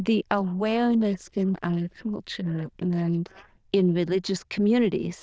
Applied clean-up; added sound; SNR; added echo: neural diffusion model UNIVERSE++.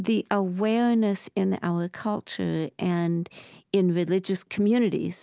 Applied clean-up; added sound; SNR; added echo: none; none; none; none.